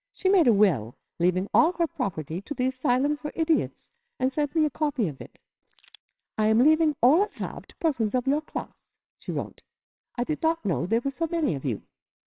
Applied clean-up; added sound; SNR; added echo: neural separator model SepFormer WHAMR!.